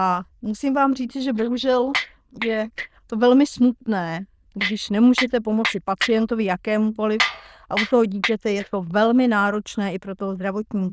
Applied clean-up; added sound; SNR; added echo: neural diffusion model UNIVERSE++.